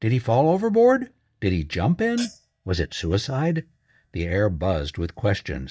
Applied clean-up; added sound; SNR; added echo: neural mask model DeepFilterNet 3.